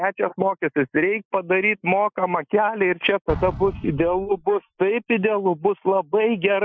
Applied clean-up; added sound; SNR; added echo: classical method Wiener filter.